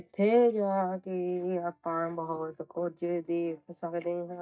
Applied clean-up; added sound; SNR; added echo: neural mask model DeepFilterNet 3.